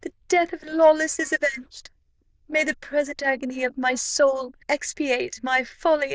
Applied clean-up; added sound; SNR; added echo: neural diffusion model UNIVERSE++.